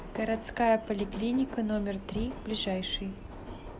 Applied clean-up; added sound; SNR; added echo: none; Subway, metro, underground; 11 dB; none.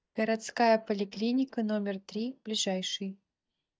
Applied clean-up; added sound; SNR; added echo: neural mask model DeepFilterNet 3.